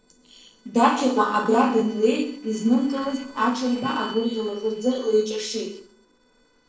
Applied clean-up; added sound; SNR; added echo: neural separator model SepFormer DNS4.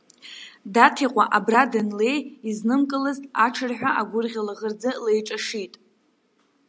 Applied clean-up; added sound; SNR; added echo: none; none; none; none.